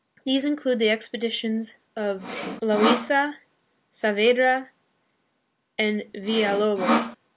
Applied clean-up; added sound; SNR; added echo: none; Sawing; 1 dB; none.